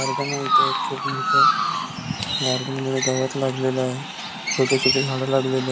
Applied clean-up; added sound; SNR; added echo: none; Chirp, tweet; -1 dB; none.